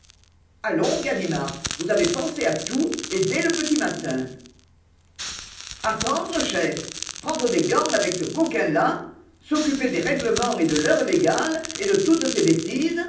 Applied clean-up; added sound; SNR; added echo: none; Crackle; 10 dB; reverberation time 0.6 s.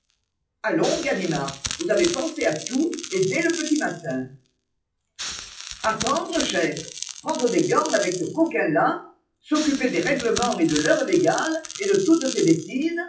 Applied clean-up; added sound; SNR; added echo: classical method WPE with log-MMSE.